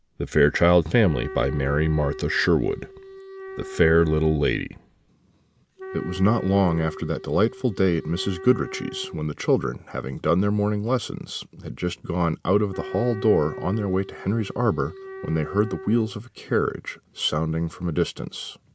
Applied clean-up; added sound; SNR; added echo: none; Wind instrument, woodwind instrument; 13 dB; none.